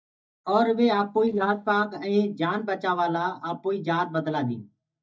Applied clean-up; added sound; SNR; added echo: neural mask model DeepFilterNet 3.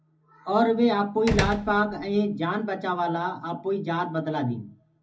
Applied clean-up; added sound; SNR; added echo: none; Slam; 7 dB; reverberation time 0.4 s.